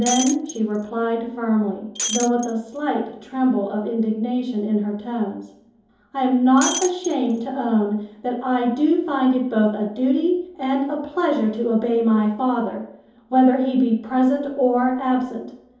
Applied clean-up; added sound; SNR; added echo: none; Shatter; 8 dB; reverberation time 2.8 s.